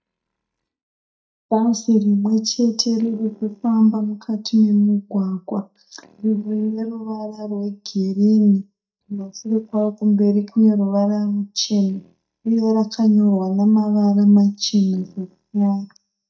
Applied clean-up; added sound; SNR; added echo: neural mask model DeepFilterNet 3.